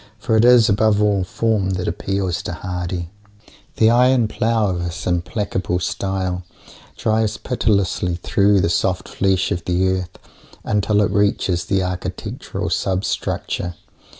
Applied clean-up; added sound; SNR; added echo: none; none; none; none.